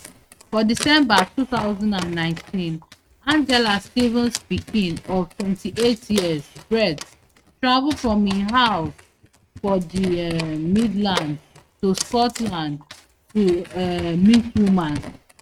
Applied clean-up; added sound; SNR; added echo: neural mask model RNNoise.